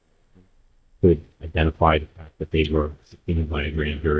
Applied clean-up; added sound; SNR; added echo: neural mask model DeepFilterNet 3.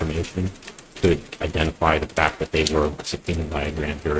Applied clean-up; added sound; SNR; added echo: neural mask model RNNoise.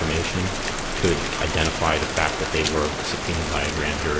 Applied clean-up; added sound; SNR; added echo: none; Rain; 3 dB; none.